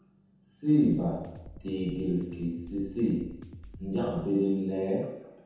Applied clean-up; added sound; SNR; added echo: none; Drum kit; 16 dB; reverberation time 0.9 s.